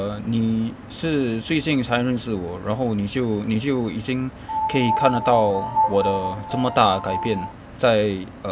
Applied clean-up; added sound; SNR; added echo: none; Piano; 3 dB; none.